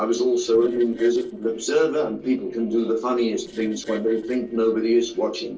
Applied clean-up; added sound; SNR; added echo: neural separator model SepFormer DNS4.